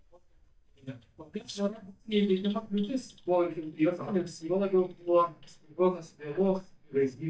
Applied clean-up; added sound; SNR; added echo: neural mask model DeepFilterNet 3.